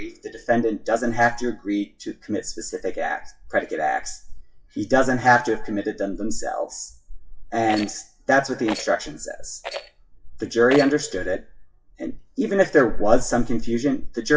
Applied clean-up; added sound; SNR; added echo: classical method WPE with log-MMSE.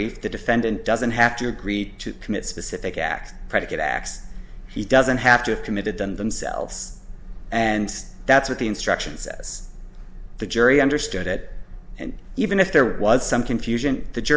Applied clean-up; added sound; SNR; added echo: none; none; none; none.